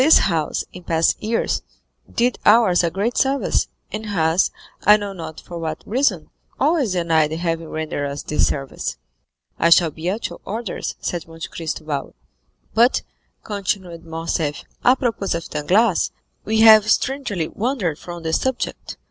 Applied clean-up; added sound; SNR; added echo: none; none; none; none.